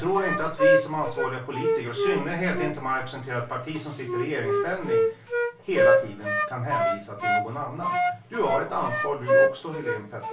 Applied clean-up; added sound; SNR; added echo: none; Wind instrument, woodwind instrument; -4 dB; reverberation time 0.2 s.